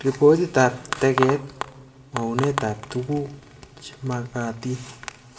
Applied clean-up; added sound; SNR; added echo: none; none; none; reverberation time 1.3 s.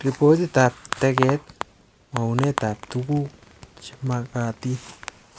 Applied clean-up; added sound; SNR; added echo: none; none; none; none.